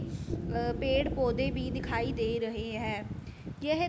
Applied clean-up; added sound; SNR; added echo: none; Wind instrument, woodwind instrument; 3 dB; none.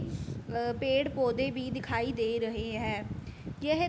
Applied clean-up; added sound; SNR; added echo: none; none; none; none.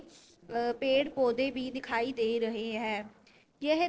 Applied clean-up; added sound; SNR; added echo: neural separator model SepFormer DNS4.